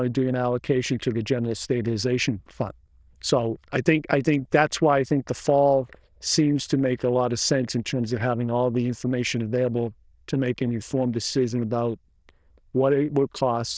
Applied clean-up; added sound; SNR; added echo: neural diffusion model UNIVERSE++.